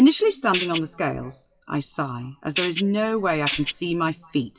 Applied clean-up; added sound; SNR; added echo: classical method WPE with log-MMSE.